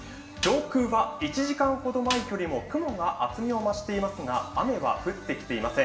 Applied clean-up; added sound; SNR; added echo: none; Snare drum; 12 dB; reverberation time 0.7 s.